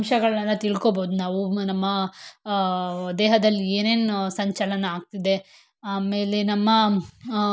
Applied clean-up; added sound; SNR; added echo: none; none; none; none.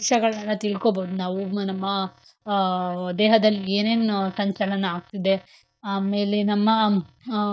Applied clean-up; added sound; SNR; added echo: neural mask model DeepFilterNet 3.